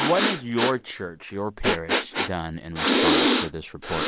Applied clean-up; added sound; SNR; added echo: none; Breathing; -3 dB; none.